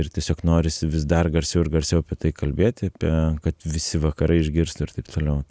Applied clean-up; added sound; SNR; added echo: none; none; none; none.